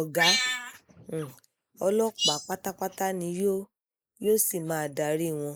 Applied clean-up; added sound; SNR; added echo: neural mask model Resemble Enhance denoiser.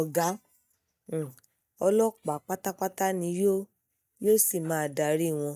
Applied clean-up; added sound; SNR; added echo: neural mask model DeepFilterNet 3.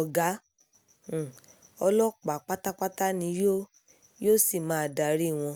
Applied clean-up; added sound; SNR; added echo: none; none; none; none.